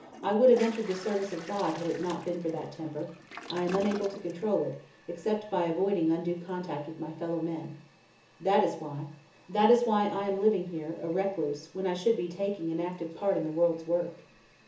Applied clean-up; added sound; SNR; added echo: none; Toilet flush; 20 dB; reverberation time 0.7 s.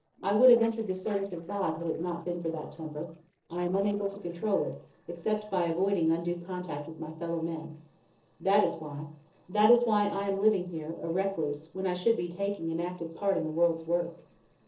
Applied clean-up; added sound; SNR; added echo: neural separator model SepFormer DNS4.